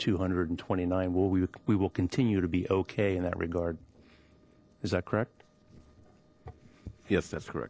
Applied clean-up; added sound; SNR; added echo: neural separator model SepFormer DNS4.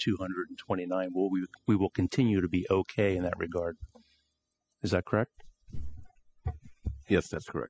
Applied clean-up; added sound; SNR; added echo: classical method spectral subtraction.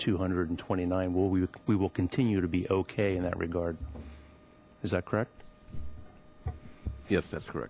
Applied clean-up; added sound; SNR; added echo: none; Clock; 18 dB; none.